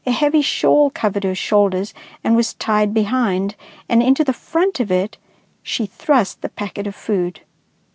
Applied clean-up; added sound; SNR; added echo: none; none; none; none.